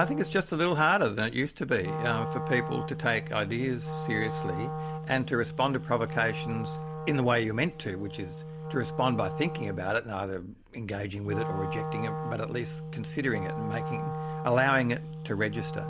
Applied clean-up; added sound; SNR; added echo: none; Wind instrument, woodwind instrument; 6 dB; none.